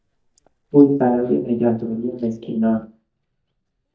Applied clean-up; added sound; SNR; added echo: neural mask model DeepFilterNet 3.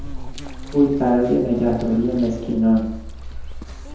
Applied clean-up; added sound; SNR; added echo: none; Insect; 11 dB; reverberation time 0.9 s.